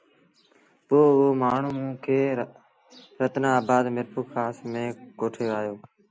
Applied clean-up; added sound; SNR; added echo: none; none; none; none.